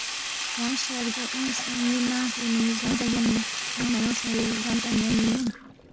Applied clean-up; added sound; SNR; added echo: none; Sink (filling or washing); 4 dB; none.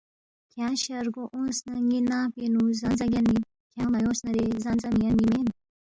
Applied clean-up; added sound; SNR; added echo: none; none; none; none.